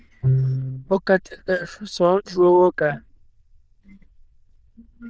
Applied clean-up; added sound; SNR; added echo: neural diffusion model UNIVERSE++.